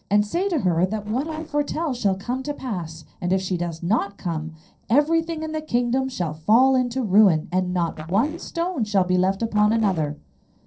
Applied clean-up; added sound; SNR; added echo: neural separator model SepFormer DNS4.